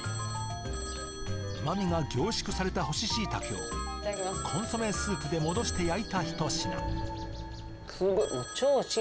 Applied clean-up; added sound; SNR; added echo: none; Bird + Telephone; 10 dB; none.